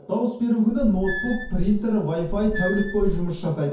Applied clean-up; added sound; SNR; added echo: none; Squeak / Screech; 5 dB; reverberation time 0.6 s.